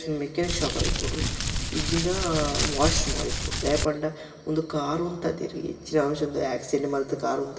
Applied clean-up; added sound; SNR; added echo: none; Crumpling, crinkling; -1 dB; reverberation time 2.1 s.